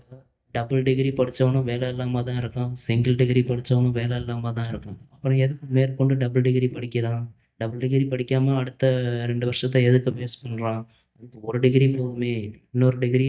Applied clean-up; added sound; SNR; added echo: neural mask model DeepFilterNet 3.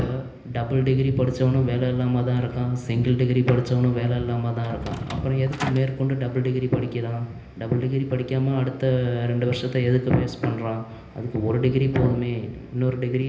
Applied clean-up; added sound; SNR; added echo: none; Door; 12 dB; reverberation time 0.8 s.